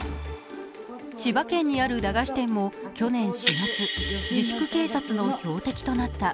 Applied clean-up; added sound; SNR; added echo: none; Shatter; 9 dB; none.